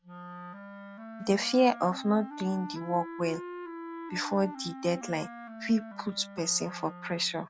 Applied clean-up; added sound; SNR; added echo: none; Wind instrument, woodwind instrument; 12 dB; none.